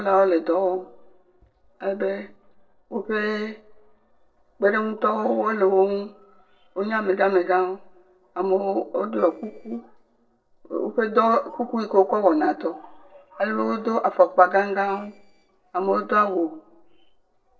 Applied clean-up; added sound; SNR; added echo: neural separator model SepFormer DNS4.